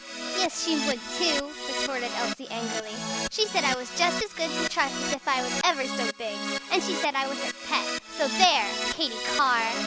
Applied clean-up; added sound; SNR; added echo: none; Keyboard (musical); 3 dB; none.